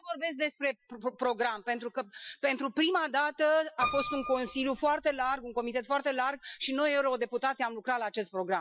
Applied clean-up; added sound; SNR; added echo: classical method Wiener filter.